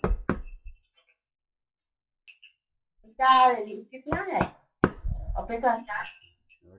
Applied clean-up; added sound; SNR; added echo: classical method WPE with log-MMSE.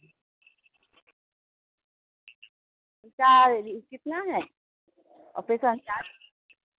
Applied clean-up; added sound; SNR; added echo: none; none; none; none.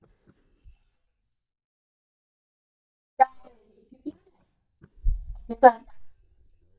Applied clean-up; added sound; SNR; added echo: neural mask model DeepFilterNet 3.